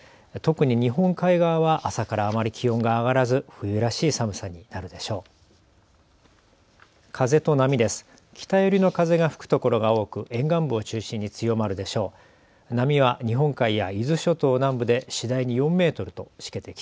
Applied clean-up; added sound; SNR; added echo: none; none; none; none.